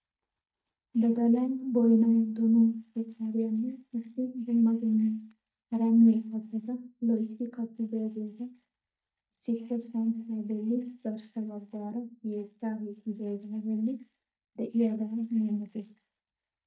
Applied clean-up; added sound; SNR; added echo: neural mask model DeepFilterNet 3.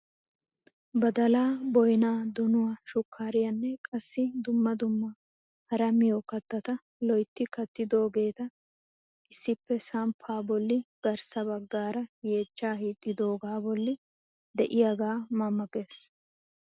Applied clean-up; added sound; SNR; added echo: none; none; none; none.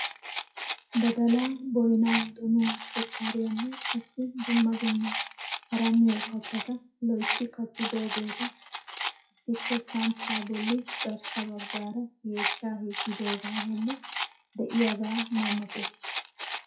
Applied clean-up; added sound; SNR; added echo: classical method WPE with log-MMSE.